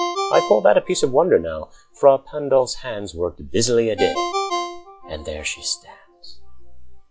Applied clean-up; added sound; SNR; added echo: classical method log-MMSE.